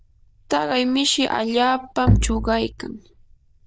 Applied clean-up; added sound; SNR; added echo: neural diffusion model UNIVERSE++.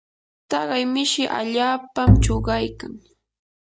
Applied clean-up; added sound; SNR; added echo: none; Bowed string instrument; -5 dB; none.